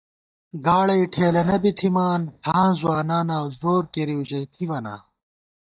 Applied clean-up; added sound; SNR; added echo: neural mask model DeepFilterNet 3.